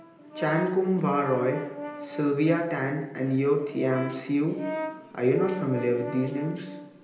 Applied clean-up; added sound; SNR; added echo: none; Brass instrument; 11 dB; reverberation time 0.9 s.